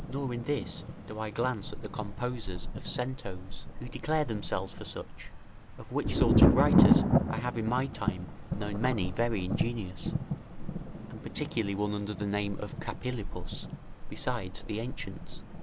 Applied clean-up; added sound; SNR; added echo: none; Thunder; -3 dB; none.